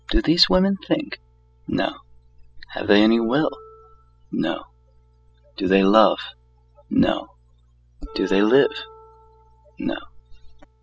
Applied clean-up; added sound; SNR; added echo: classical method spectral subtraction.